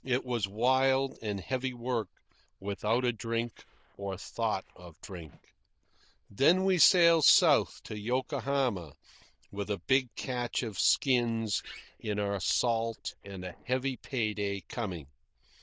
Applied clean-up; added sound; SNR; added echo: neural diffusion model UNIVERSE++.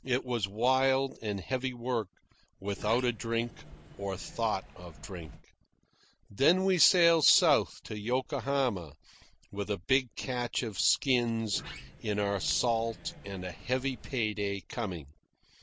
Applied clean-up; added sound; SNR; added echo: none; Sliding door; 17 dB; none.